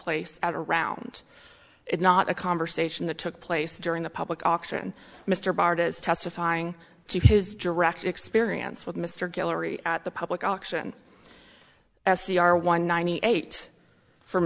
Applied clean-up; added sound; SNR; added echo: none; none; none; none.